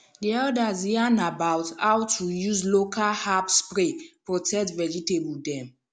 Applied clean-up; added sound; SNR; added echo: none; none; none; none.